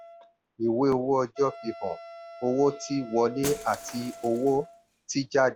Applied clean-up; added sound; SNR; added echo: none; Shatter + Wind instrument, woodwind instrument; 16 dB; none.